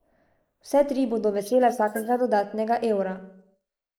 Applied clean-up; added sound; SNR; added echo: neural mask model Resemble Enhance denoiser.